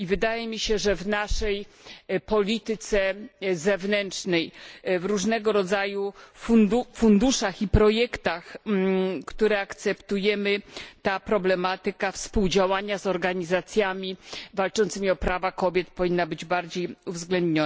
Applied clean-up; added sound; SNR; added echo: none; none; none; none.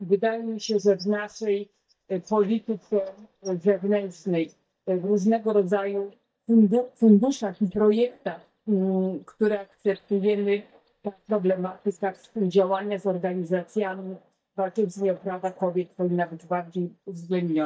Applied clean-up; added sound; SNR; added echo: neural mask model DeepFilterNet 3.